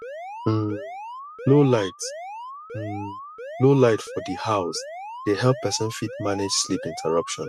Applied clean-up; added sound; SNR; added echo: classical method Wiener filter.